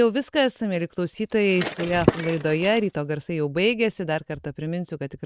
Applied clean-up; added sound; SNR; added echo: neural mask model RNNoise.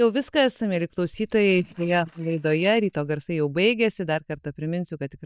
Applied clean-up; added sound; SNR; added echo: neural mask model DeepFilterNet 3.